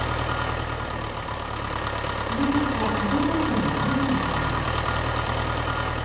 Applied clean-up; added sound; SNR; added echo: none; Engine; -3 dB; reverberation time 1.2 s.